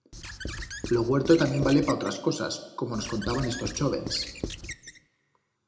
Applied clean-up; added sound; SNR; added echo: none; Squeak / Writing; 11 dB; reverberation time 0.6 s.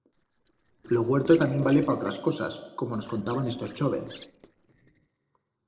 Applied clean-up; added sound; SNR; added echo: neural separator model SepFormer DNS4.